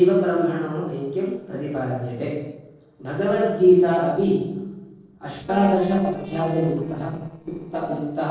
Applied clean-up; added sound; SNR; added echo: neural separator model SepFormer DNS4.